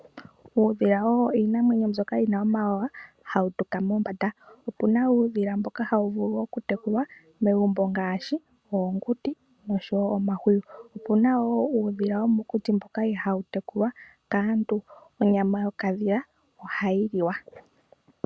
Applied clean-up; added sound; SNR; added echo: none; none; none; none.